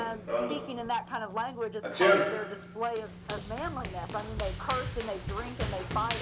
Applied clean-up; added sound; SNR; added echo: none; Run; -2 dB; none.